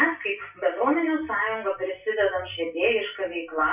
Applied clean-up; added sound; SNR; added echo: classical method WPE with log-MMSE.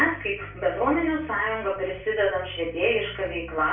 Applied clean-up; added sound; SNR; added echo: none; Bass guitar; 17 dB; reverberation time 0.3 s.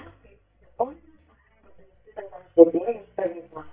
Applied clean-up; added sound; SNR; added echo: neural mask model DeepFilterNet 3.